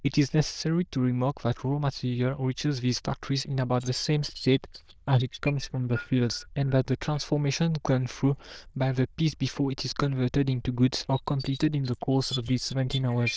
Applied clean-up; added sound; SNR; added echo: neural diffusion model UNIVERSE++.